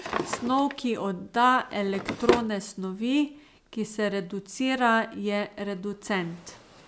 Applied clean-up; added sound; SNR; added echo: none; Drawer open or close; 8 dB; none.